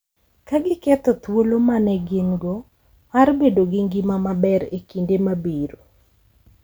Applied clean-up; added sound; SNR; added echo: none; none; none; none.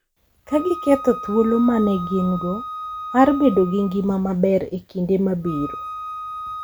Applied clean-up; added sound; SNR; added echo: none; Wind instrument, woodwind instrument; 12 dB; none.